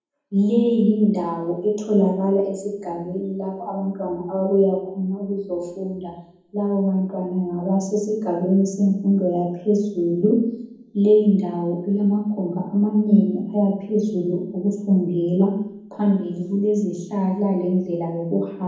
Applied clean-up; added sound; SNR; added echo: none; none; none; reverberation time 1.2 s.